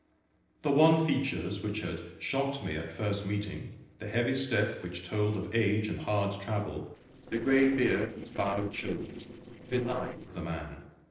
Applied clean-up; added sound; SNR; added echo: neural separator model SepFormer DNS4.